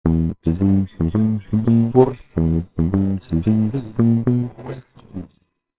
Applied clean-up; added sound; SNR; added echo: neural separator model SepFormer WHAMR!.